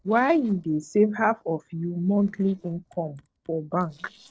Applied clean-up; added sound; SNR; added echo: neural separator model SepFormer DNS4.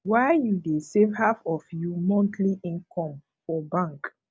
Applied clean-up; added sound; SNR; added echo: none; none; none; none.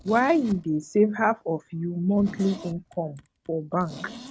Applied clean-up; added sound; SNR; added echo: none; Zipper (clothing); 19 dB; none.